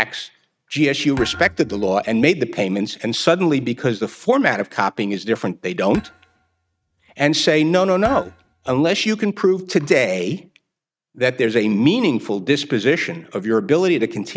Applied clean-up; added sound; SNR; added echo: neural mask model RNNoise.